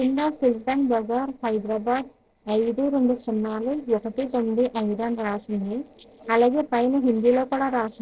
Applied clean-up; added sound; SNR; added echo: neural separator model SepFormer DNS4.